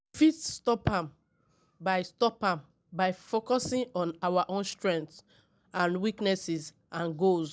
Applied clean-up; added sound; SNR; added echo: none; none; none; none.